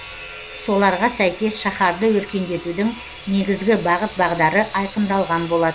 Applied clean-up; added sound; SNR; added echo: none; Sawing; 16 dB; none.